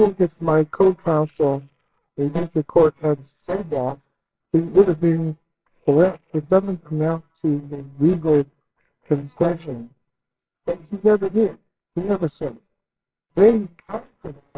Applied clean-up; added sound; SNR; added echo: neural separator model SepFormer WHAMR!.